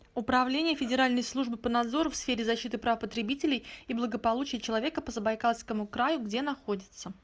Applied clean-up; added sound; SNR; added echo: none; none; none; none.